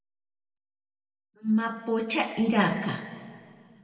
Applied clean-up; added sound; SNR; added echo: none; none; none; reverberation time 1.9 s.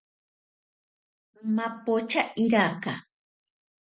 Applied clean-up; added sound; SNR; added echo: none; none; none; none.